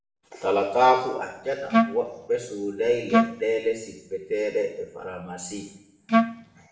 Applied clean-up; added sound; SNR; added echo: none; Wind instrument, woodwind instrument; -3 dB; reverberation time 0.8 s.